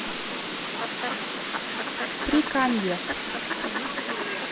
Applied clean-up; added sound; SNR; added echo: none; Fowl; -2 dB; none.